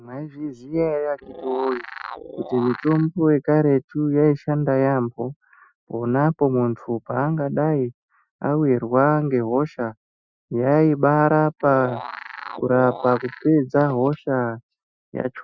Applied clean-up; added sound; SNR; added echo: classical method Wiener filter.